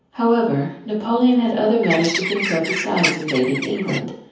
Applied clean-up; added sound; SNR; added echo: none; Bird; 6 dB; reverberation time 0.7 s.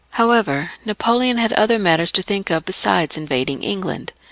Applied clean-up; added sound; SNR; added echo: none; none; none; none.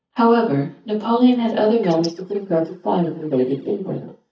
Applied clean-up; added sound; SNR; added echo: neural mask model DeepFilterNet 3.